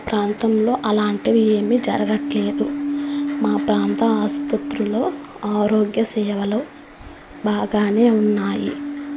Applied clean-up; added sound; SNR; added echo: none; none; none; none.